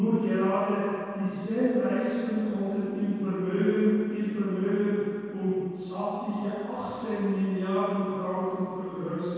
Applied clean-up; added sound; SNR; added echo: none; none; none; reverberation time 2.1 s.